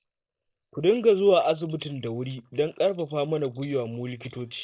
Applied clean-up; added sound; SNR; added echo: neural mask model Resemble Enhance denoiser.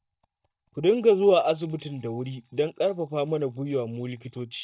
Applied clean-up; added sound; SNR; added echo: neural mask model DeepFilterNet 3.